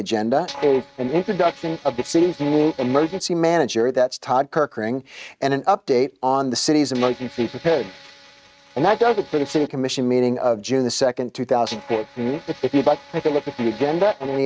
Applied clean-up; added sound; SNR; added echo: neural mask model RNNoise.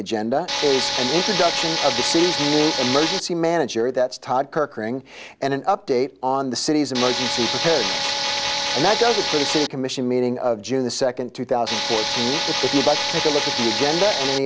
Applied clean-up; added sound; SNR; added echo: none; Tools; 1 dB; none.